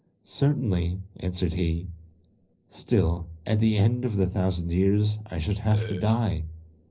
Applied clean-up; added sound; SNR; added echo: neural separator model SepFormer DNS4.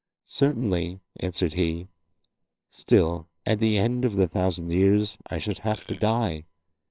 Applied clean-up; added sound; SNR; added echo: neural separator model SepFormer WHAMR!.